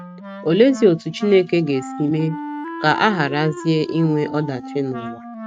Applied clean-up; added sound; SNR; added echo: neural mask model RNNoise.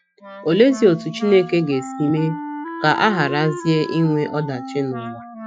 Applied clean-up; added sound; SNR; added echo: classical method Wiener filter.